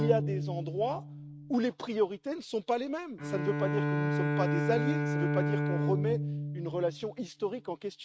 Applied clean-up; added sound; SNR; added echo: neural mask model RNNoise.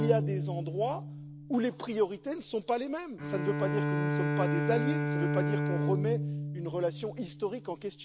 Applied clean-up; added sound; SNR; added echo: none; Bowed string instrument; 0 dB; none.